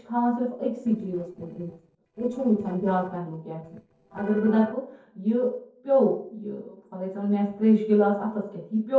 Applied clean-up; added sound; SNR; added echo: neural separator model SepFormer DNS4.